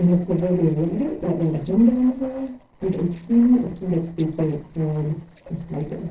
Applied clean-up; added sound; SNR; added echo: neural separator model SepFormer DNS4.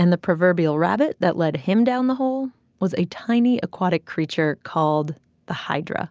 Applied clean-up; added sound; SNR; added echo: none; none; none; none.